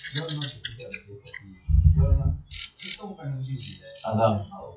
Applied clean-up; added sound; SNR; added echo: classical method WPE with log-MMSE.